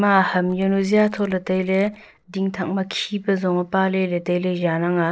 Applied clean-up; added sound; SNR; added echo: neural separator model SepFormer DNS4.